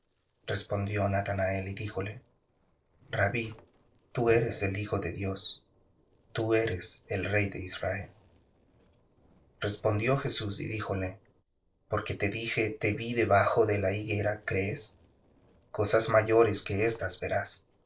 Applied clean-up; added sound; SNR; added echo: neural separator model SepFormer DNS4.